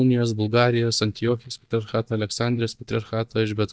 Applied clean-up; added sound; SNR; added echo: neural mask model DeepFilterNet 3.